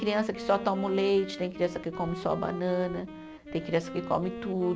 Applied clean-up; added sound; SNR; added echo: none; Wind instrument, woodwind instrument; 11 dB; none.